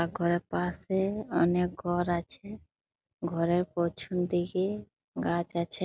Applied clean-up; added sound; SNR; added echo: none; none; none; none.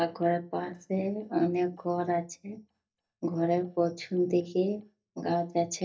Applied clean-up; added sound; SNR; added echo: neural mask model DeepFilterNet 3.